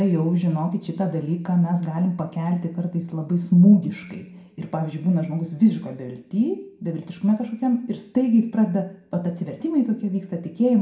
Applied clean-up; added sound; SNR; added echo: none; none; none; reverberation time 0.5 s.